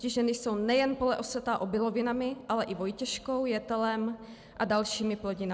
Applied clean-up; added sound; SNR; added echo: none; none; none; none.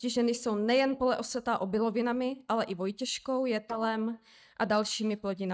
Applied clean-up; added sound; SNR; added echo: neural mask model DeepFilterNet 3.